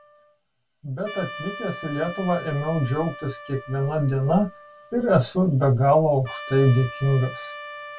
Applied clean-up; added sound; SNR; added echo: none; Trumpet; 15 dB; reverberation time 0.1 s.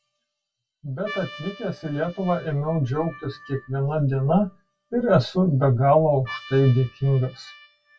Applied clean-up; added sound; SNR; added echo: classical method WPE with log-MMSE.